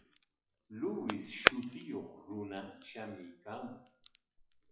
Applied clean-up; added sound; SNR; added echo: classical method WPE with log-MMSE.